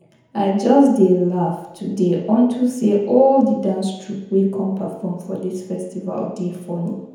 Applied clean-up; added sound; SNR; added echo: none; none; none; reverberation time 1.0 s.